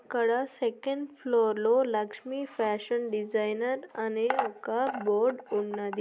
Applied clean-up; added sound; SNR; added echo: none; none; none; none.